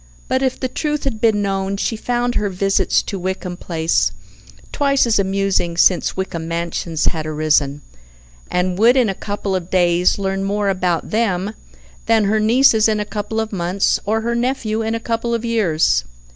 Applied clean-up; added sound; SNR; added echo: none; none; none; none.